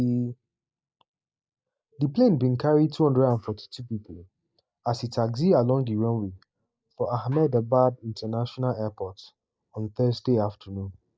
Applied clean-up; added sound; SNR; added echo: neural mask model DeepFilterNet 3.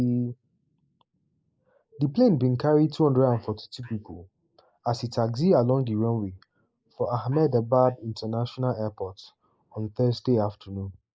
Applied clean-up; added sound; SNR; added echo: neural mask model Resemble Enhance denoiser.